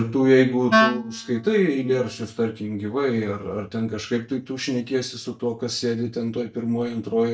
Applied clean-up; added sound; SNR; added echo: neural mask model DeepFilterNet 3.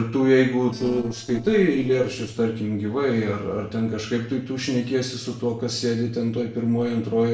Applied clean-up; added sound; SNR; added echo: neural separator model SepFormer DNS4.